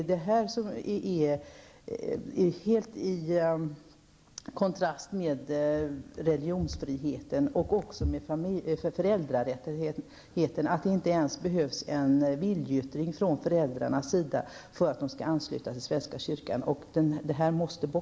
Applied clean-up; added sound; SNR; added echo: none; none; none; none.